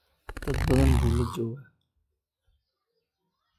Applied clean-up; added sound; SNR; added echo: classical method log-MMSE.